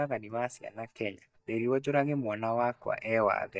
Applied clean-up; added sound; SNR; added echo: neural mask model DeepFilterNet 3.